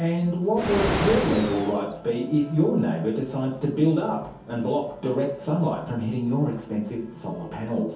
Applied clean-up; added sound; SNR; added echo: none; Animal; 4 dB; reverberation time 0.6 s.